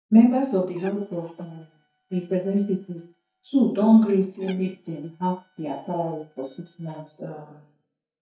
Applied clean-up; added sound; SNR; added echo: neural mask model DeepFilterNet 3.